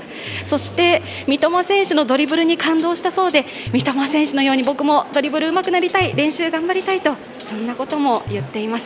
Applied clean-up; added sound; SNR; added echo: none; Hi-hat; 18 dB; none.